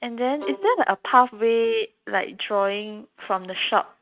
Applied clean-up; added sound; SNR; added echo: neural mask model RNNoise.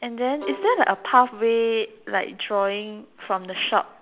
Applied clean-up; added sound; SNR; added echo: none; Bowed string instrument; 16 dB; none.